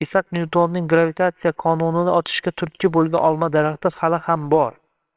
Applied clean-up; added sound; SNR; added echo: neural separator model SepFormer WHAMR!.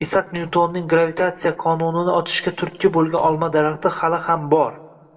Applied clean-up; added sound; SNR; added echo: neural separator model SepFormer DNS4.